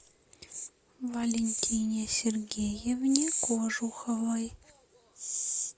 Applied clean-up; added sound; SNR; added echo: none; none; none; none.